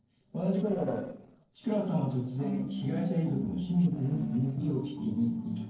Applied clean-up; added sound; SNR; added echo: neural separator model SepFormer DNS4.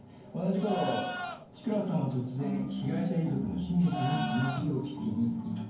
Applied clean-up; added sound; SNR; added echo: none; Livestock, farm animals, working animals; 8 dB; reverberation time 0.9 s.